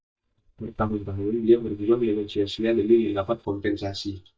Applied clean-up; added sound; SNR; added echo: neural mask model DeepFilterNet 3.